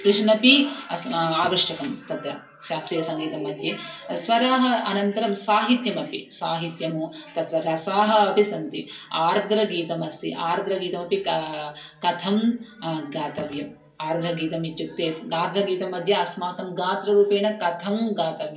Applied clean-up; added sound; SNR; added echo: none; Telephone; 20 dB; reverberation time 0.3 s.